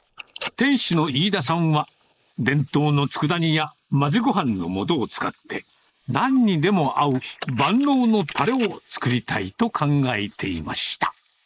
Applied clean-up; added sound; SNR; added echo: neural mask model Resemble Enhance denoiser.